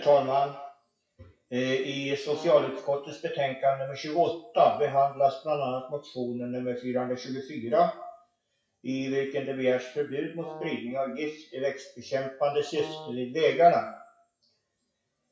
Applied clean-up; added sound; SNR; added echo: classical method WPE with log-MMSE.